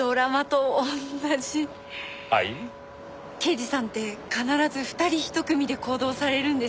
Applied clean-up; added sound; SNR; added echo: none; Wind instrument, woodwind instrument; 19 dB; none.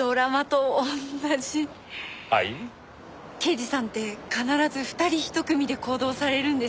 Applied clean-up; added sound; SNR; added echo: none; none; none; none.